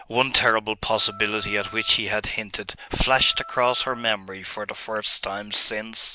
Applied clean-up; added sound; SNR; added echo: none; Wind instrument, woodwind instrument; 18 dB; none.